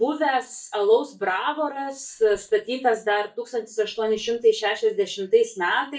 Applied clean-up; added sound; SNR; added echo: neural mask model DeepFilterNet 3.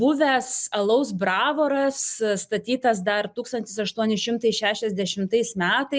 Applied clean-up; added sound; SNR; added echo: none; none; none; none.